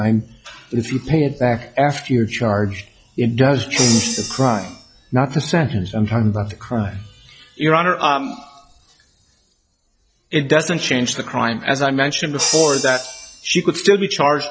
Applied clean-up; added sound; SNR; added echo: classical method log-MMSE.